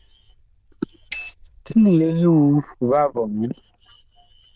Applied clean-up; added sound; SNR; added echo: neural diffusion model UNIVERSE++.